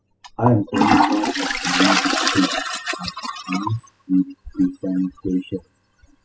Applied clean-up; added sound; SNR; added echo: classical method spectral subtraction.